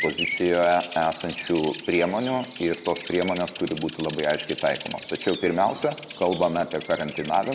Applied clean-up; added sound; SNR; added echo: none; Bird vocalization, bird call, bird song; 12 dB; none.